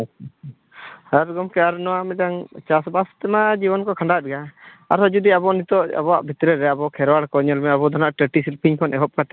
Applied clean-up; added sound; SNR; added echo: none; none; none; none.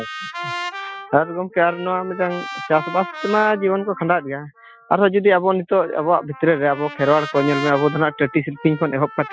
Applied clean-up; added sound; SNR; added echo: classical method Wiener filter.